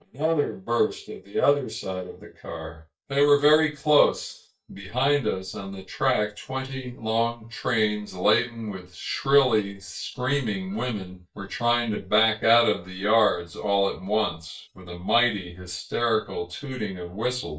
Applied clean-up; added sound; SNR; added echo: neural mask model DeepFilterNet 3.